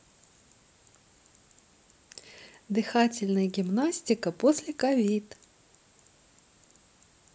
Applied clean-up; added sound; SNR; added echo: none; none; none; none.